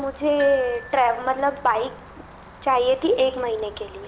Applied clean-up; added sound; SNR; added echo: none; Glockenspiel + Rain; 17 dB; none.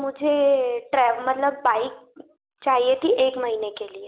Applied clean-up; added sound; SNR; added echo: none; none; none; none.